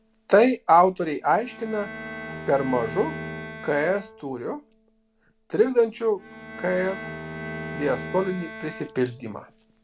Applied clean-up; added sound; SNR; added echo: none; Bowed string instrument + Bowed string instrument; 13 dB; none.